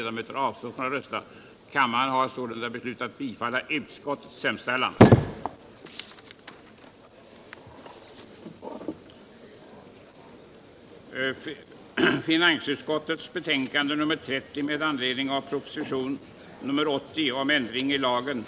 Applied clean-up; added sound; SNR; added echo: none; none; none; none.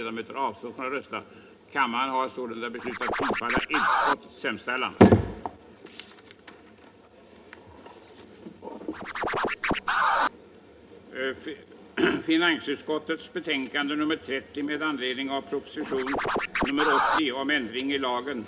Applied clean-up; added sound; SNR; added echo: none; Scratching (performance technique); -2 dB; reverberation time 0.3 s.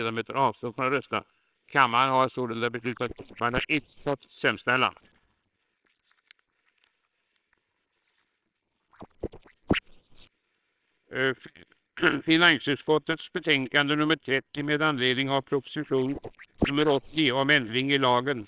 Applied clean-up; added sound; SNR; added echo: neural separator model SepFormer WHAMR!.